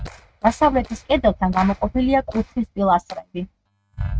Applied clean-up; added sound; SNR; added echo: neural mask model RNNoise.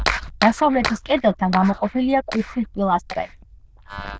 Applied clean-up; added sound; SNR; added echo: neural diffusion model UNIVERSE++.